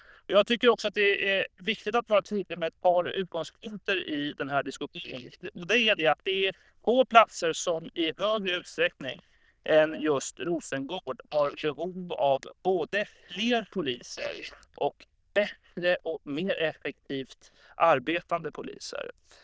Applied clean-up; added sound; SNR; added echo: neural diffusion model UNIVERSE++.